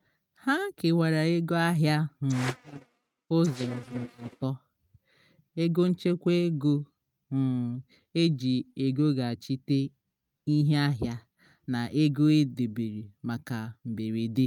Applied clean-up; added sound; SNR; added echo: neural mask model RNNoise.